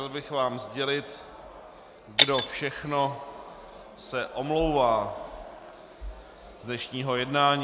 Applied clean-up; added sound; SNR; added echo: none; Shatter; 3 dB; none.